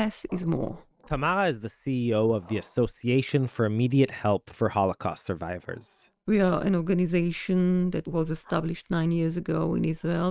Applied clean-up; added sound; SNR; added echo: neural mask model RNNoise.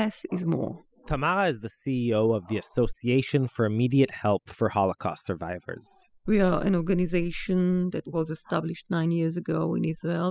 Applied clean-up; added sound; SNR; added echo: classical method spectral subtraction.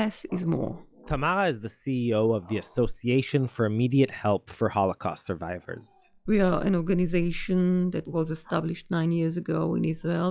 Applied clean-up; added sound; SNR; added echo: classical method log-MMSE.